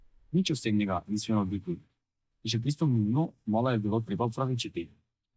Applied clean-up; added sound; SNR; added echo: neural mask model DeepFilterNet 3.